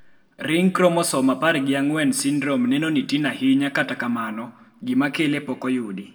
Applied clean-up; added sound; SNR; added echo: none; none; none; reverberation time 0.7 s.